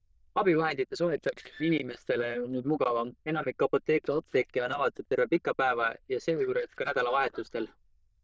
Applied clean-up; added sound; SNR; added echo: neural diffusion model UNIVERSE++.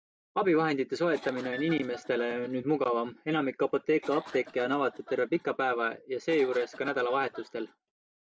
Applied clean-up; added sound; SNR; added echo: none; Cough + Piano; 17 dB; none.